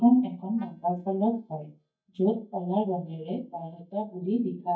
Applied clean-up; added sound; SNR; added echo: neural mask model DeepFilterNet 3.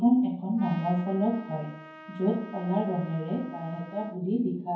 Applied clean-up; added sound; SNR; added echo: none; Trumpet; 19 dB; reverberation time 0.9 s.